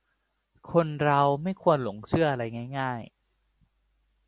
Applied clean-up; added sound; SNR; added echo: none; none; none; none.